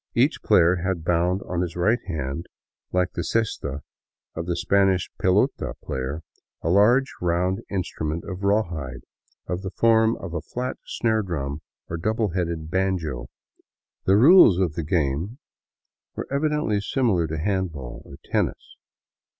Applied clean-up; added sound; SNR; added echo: none; none; none; none.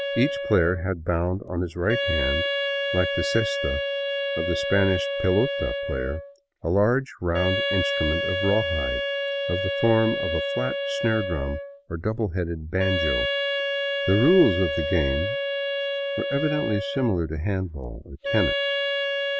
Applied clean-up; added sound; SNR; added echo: none; Wind instrument, woodwind instrument; 2 dB; none.